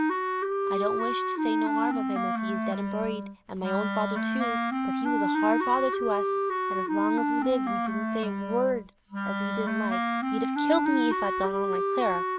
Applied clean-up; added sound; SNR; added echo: none; Wind instrument, woodwind instrument; -4 dB; none.